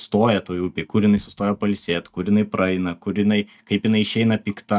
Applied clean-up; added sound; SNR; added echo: neural mask model DeepFilterNet 3.